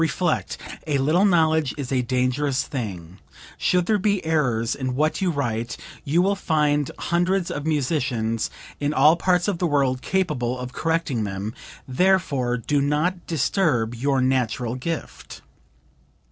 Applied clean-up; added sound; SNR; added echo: none; none; none; none.